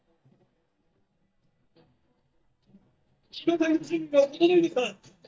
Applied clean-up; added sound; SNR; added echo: neural mask model DeepFilterNet 3.